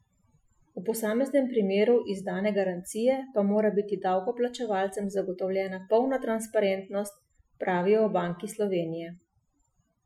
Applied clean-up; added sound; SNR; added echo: classical method Wiener filter.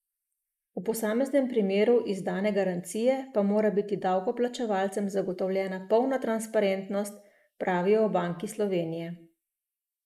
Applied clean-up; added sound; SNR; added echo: neural mask model Resemble Enhance denoiser.